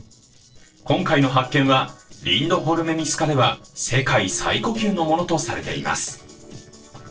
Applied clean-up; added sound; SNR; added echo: neural separator model SepFormer DNS4.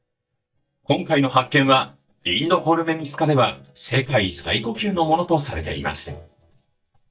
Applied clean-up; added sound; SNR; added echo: neural mask model DeepFilterNet 3.